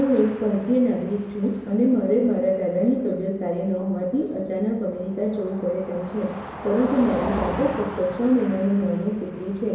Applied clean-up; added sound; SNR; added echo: none; Car passing by; 14 dB; reverberation time 1.0 s.